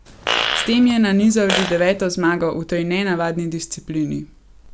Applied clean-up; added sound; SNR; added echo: none; Fart; 5 dB; none.